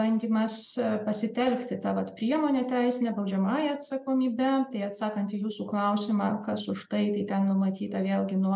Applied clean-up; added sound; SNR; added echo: none; none; none; none.